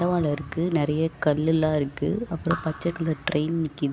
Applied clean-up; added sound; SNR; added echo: none; Raindrop / Drip; 18 dB; none.